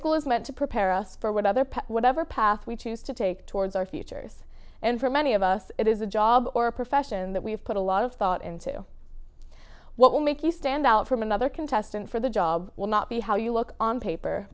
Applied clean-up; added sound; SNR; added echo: none; none; none; none.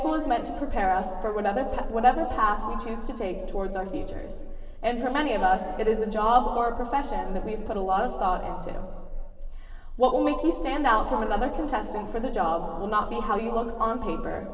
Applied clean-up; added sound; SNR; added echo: none; none; none; reverberation time 2.0 s.